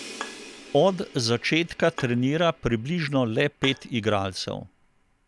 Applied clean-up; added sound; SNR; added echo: none; Bowed string instrument + Crash cymbal; 18 dB; none.